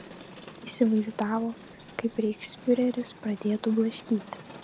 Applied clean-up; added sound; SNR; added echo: none; Crowd; 18 dB; none.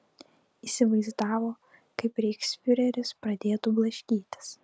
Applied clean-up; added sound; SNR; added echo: none; none; none; none.